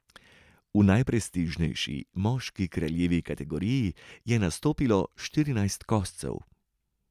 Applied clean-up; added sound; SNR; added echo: none; none; none; none.